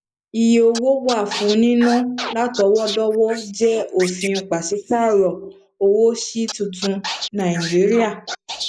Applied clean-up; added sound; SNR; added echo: neural mask model Resemble Enhance denoiser.